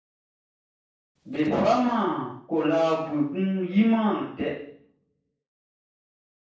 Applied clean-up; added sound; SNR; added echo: neural separator model SepFormer DNS4.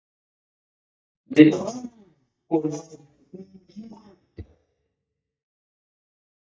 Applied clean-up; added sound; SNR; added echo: neural mask model DeepFilterNet 3.